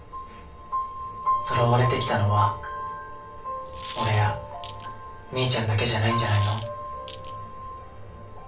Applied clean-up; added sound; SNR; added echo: none; Coin (dropping); 10 dB; reverberation time 0.3 s.